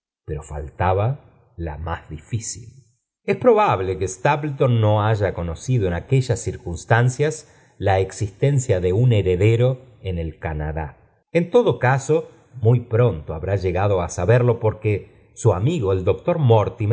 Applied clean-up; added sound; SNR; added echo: none; none; none; none.